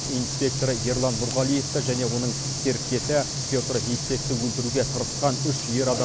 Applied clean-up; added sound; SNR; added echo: none; Frying (food) + Cricket; 3 dB; none.